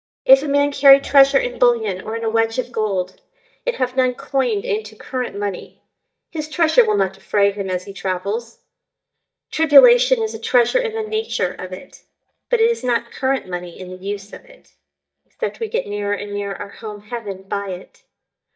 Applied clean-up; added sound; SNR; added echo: neural mask model DeepFilterNet 3.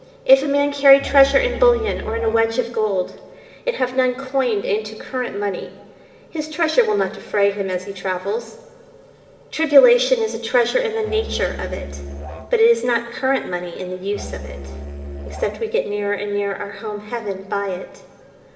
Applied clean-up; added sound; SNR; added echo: none; Musical instrument; 11 dB; reverberation time 2.5 s.